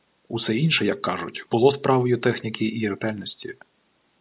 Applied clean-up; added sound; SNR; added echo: none; none; none; none.